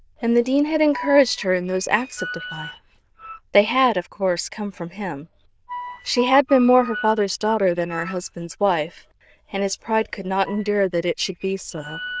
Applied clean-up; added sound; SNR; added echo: neural diffusion model UNIVERSE++.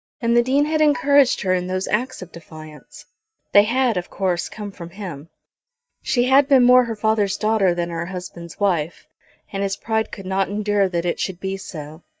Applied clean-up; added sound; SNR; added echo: neural mask model DeepFilterNet 3.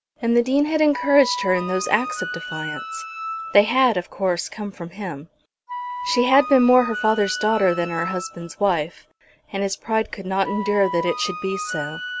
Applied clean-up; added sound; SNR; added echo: none; Wind instrument, woodwind instrument; 10 dB; none.